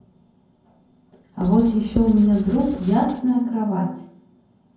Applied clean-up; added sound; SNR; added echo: none; Writing; 13 dB; reverberation time 0.9 s.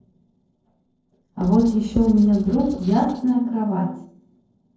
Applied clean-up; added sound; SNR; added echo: neural separator model SepFormer DNS4.